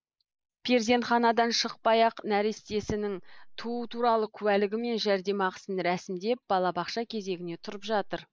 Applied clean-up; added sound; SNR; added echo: neural mask model Resemble Enhance denoiser.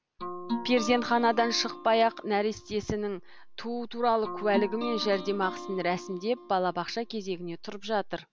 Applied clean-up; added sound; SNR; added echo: none; Guitar; 10 dB; none.